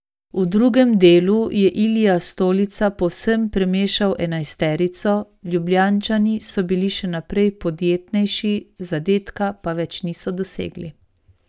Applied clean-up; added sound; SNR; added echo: none; none; none; none.